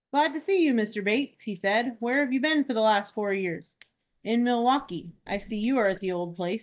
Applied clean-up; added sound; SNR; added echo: neural mask model DeepFilterNet 3.